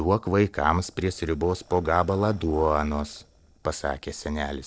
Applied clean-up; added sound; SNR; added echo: neural separator model SepFormer DNS4.